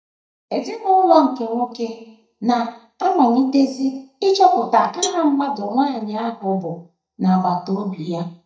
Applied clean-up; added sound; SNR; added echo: neural mask model DeepFilterNet 3.